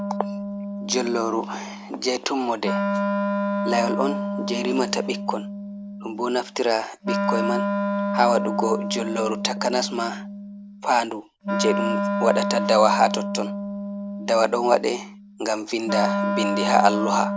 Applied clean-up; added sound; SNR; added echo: none; Wind instrument, woodwind instrument; 2 dB; none.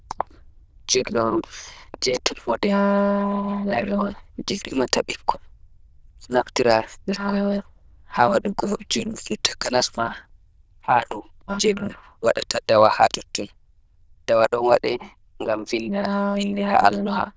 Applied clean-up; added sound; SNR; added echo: neural diffusion model UNIVERSE++.